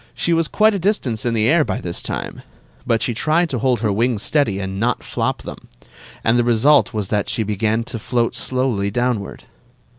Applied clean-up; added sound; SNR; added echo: none; Bowed string instrument; 18 dB; none.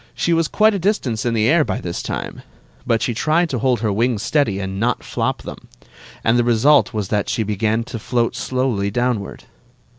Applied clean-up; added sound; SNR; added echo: none; none; none; none.